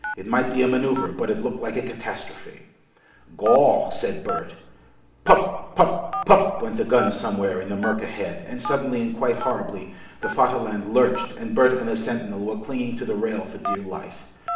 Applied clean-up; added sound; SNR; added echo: none; Telephone; 12 dB; reverberation time 0.8 s.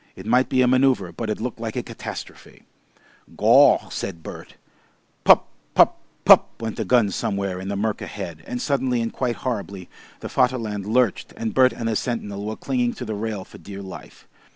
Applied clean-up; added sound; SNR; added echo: none; none; none; none.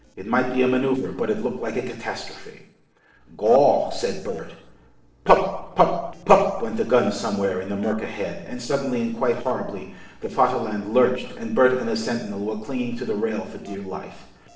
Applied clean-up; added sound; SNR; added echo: neural separator model SepFormer DNS4.